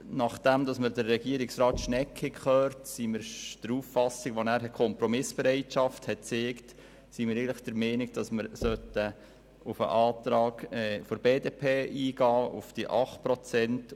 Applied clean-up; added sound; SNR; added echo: none; Knock; 17 dB; none.